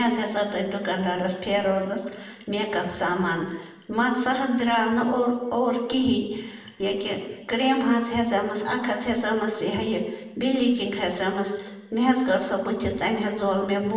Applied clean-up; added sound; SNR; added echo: none; none; none; reverberation time 1.0 s.